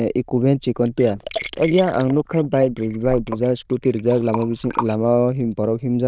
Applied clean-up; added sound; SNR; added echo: neural diffusion model UNIVERSE++.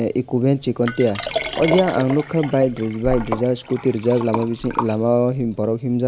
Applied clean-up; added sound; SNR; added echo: none; Liquid; 10 dB; none.